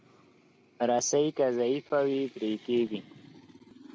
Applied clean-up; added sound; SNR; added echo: none; none; none; none.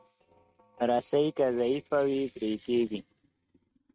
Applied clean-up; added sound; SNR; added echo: neural mask model RNNoise.